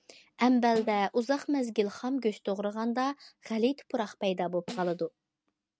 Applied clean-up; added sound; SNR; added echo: neural mask model RNNoise.